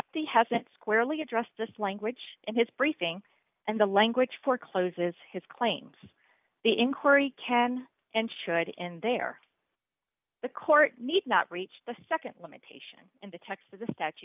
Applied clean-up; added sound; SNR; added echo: none; none; none; none.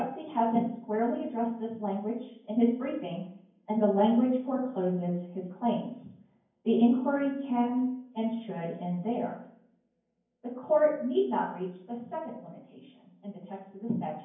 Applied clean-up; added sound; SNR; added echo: none; none; none; reverberation time 0.9 s.